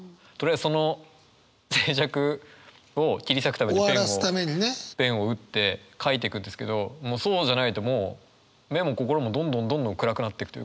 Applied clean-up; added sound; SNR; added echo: none; none; none; none.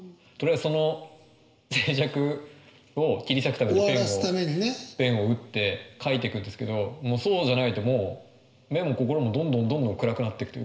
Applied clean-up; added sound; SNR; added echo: none; none; none; reverberation time 2.1 s.